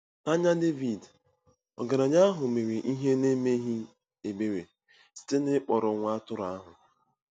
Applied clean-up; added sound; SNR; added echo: none; none; none; none.